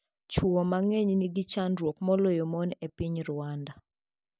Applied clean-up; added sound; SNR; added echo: none; none; none; none.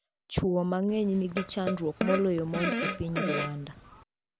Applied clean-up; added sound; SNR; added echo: none; Fart; 4 dB; none.